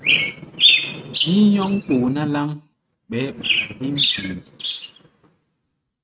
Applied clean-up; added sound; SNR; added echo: neural mask model RNNoise.